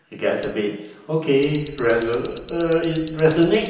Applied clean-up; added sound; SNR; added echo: none; Alarm; 1 dB; reverberation time 0.9 s.